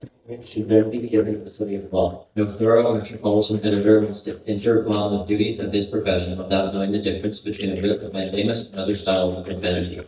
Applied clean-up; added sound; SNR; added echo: neural mask model DeepFilterNet 3.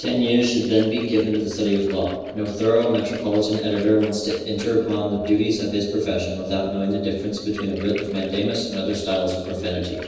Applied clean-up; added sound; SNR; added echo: neural separator model SepFormer DNS4.